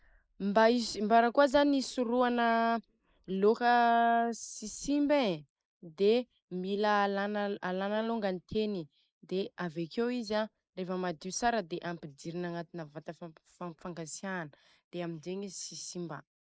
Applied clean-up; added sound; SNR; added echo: neural mask model Resemble Enhance denoiser.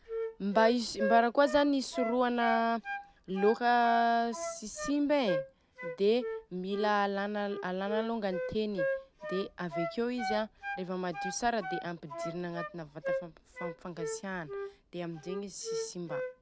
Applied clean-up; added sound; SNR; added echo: none; Wind instrument, woodwind instrument; 7 dB; none.